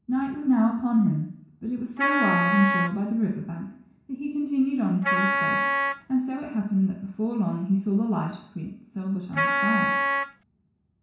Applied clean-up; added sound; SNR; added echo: none; Wind instrument, woodwind instrument; -1 dB; reverberation time 0.6 s.